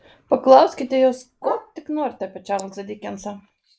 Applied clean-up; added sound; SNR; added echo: neural mask model Resemble Enhance denoiser.